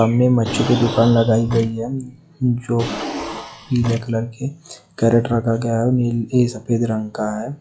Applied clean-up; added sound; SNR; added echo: classical method log-MMSE.